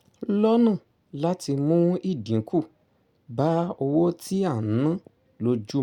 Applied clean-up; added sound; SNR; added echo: none; none; none; none.